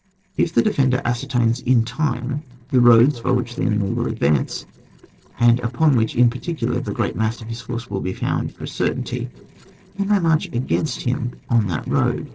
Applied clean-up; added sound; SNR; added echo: neural separator model SepFormer DNS4.